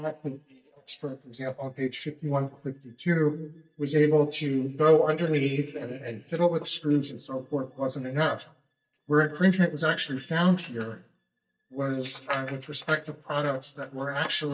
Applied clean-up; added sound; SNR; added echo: neural mask model DeepFilterNet 3.